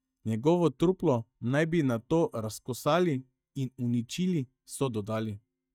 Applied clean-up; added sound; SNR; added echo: neural mask model DeepFilterNet 3.